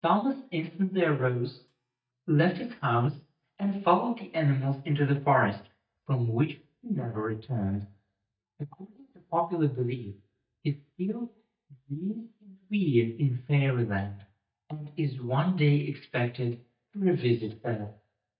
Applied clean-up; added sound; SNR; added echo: neural mask model DeepFilterNet 3.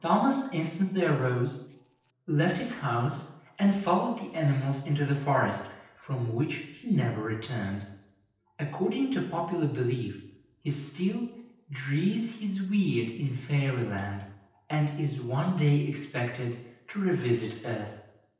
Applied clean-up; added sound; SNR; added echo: neural separator model SepFormer DNS4.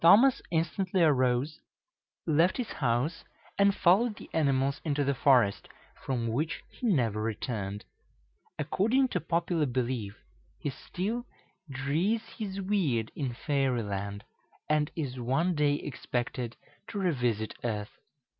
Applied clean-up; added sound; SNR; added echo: none; none; none; none.